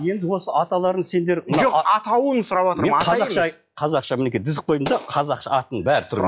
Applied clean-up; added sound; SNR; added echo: classical method log-MMSE.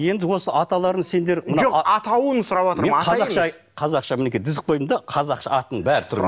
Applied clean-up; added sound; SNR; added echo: none; none; none; none.